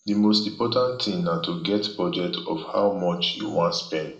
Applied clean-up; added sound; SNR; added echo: none; none; none; reverberation time 0.7 s.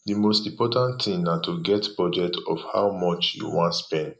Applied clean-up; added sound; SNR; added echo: none; none; none; none.